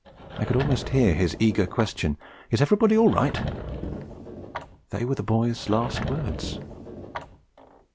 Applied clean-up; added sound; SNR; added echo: none; Sliding door / Wood; 9 dB; none.